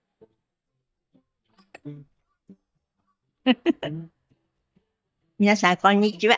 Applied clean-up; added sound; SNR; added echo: neural mask model DeepFilterNet 3.